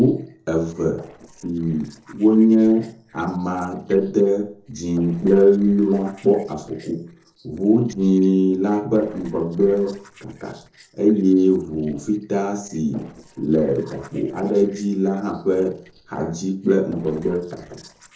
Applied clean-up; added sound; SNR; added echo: neural separator model SepFormer DNS4.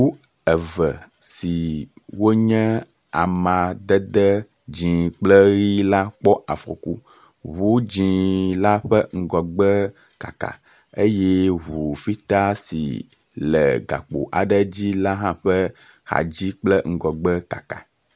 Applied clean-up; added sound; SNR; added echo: none; none; none; none.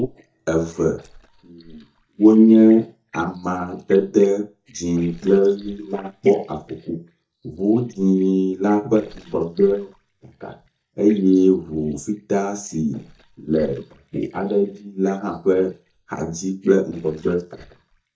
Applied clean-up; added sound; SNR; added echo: neural mask model DeepFilterNet 3.